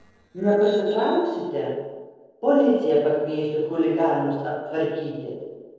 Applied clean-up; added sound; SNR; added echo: neural separator model SepFormer DNS4.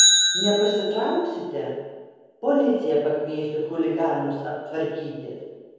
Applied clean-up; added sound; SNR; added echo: none; Bicycle; 2 dB; reverberation time 1.2 s.